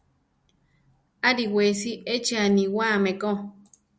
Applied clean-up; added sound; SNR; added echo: none; none; none; none.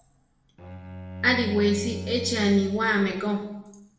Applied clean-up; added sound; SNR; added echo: none; Bowed string instrument; 12 dB; reverberation time 0.8 s.